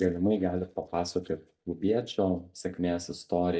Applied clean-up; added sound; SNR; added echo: neural mask model DeepFilterNet 3.